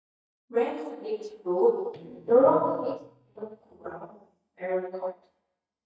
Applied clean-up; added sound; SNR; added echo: neural mask model DeepFilterNet 3.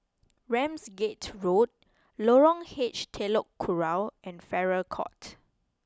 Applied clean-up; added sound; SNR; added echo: none; none; none; none.